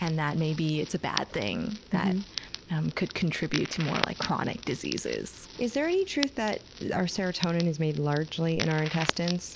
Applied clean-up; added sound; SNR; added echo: none; Crackle; 10 dB; none.